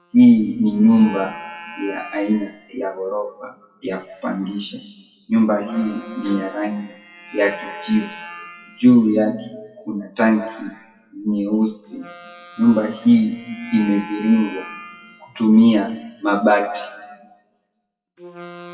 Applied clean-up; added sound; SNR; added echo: classical method WPE with log-MMSE.